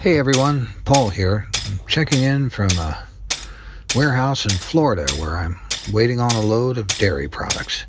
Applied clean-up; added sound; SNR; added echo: none; Tools; 11 dB; none.